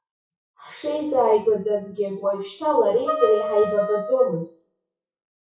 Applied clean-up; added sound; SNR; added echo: classical method WPE with log-MMSE.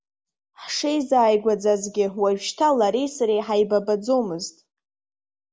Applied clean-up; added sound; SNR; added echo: none; none; none; none.